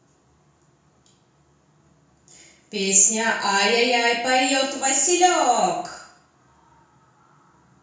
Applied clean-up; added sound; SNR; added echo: none; none; none; reverberation time 0.6 s.